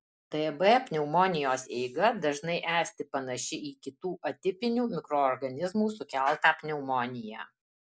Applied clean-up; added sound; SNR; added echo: none; none; none; none.